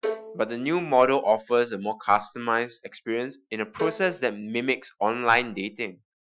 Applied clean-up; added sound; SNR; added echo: classical method Wiener filter.